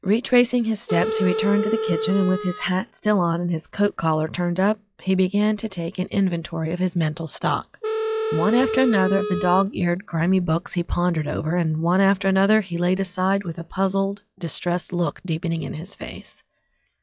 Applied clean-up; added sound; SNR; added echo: classical method log-MMSE.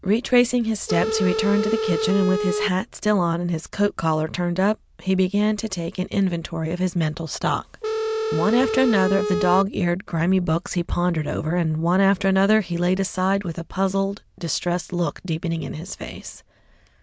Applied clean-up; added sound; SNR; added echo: none; Telephone; 2 dB; none.